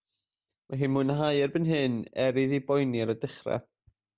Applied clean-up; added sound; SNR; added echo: none; none; none; none.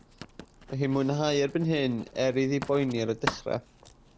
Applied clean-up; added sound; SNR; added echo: none; Writing; 13 dB; none.